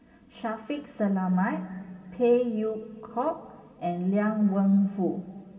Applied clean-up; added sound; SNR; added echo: none; none; none; reverberation time 2.6 s.